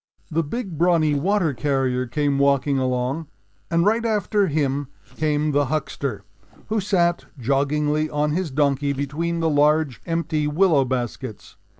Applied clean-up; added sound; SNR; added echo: neural separator model SepFormer DNS4.